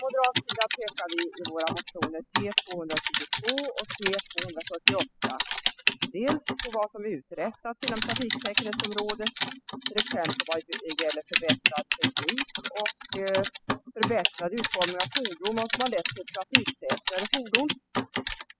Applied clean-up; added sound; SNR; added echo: classical method spectral subtraction.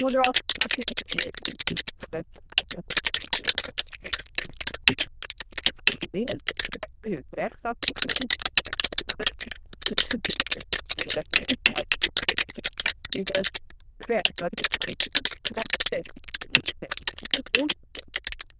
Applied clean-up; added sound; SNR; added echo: neural diffusion model UNIVERSE++.